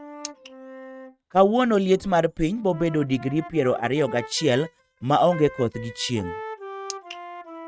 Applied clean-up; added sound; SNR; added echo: neural mask model RNNoise.